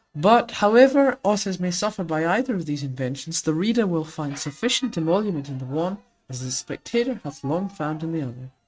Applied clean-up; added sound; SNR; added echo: neural mask model RNNoise.